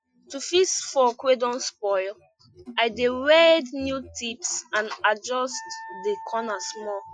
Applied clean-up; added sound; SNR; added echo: classical method Wiener filter.